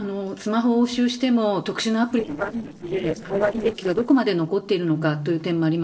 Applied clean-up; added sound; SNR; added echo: neural separator model SepFormer DNS4.